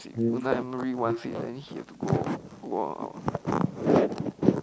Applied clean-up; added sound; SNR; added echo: neural mask model Resemble Enhance denoiser.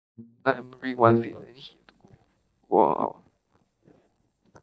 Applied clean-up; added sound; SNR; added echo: neural mask model DeepFilterNet 3.